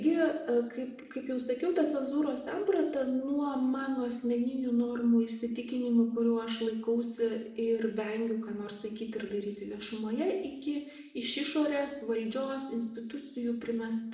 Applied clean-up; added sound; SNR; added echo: none; none; none; reverberation time 0.8 s.